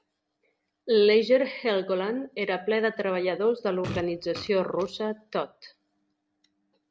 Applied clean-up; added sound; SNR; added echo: none; Fart; 12 dB; none.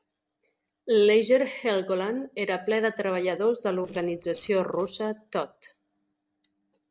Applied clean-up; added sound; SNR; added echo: neural separator model SepFormer DNS4.